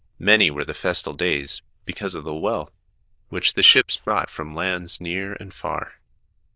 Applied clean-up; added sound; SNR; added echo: neural diffusion model UNIVERSE++.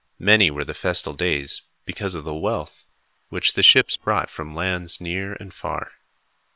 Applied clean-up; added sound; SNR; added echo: neural separator model SepFormer WHAM!.